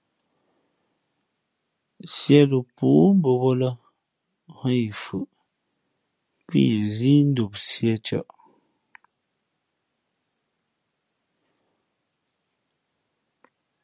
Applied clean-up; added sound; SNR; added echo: none; none; none; none.